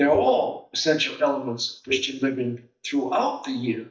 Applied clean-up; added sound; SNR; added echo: neural mask model DeepFilterNet 3.